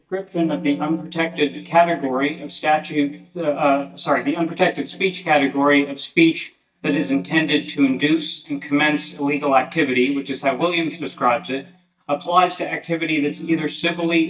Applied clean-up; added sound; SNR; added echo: neural mask model DeepFilterNet 3.